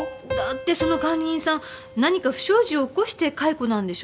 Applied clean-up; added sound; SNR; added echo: none; Piano; 10 dB; none.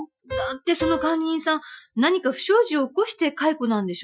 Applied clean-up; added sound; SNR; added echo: classical method Wiener filter.